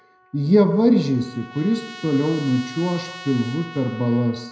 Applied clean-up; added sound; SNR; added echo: none; Trumpet; 18 dB; reverberation time 0.7 s.